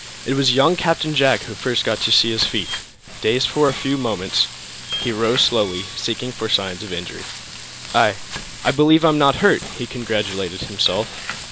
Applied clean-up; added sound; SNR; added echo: none; Frying (food) + Squeak; 12 dB; none.